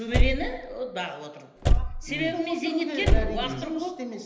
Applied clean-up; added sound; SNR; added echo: none; Slam / Car; -4 dB; reverberation time 0.8 s.